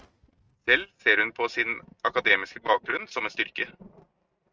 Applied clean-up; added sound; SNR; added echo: neural mask model RNNoise.